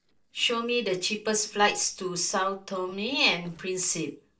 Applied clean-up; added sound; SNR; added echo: neural separator model SepFormer DNS4.